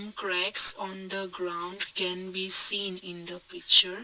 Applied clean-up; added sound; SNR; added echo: none; none; none; none.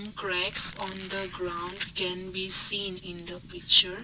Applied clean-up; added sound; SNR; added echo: none; Squeak + Fire; 17 dB; none.